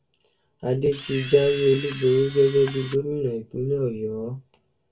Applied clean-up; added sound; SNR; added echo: none; Camera; 14 dB; reverberation time 0.2 s.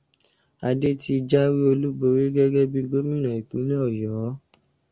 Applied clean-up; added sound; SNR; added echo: none; none; none; none.